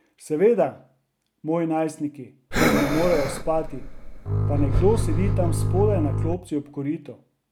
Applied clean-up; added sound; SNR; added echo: none; Breathing + Bowed string instrument; -2 dB; none.